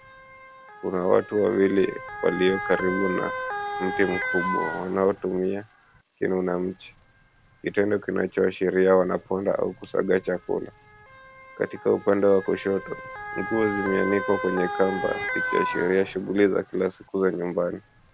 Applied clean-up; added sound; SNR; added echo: none; Motor vehicle (road) / Siren; 9 dB; none.